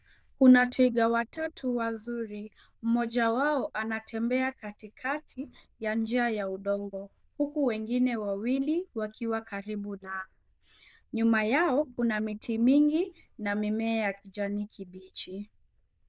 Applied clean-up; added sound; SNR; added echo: neural diffusion model UNIVERSE++.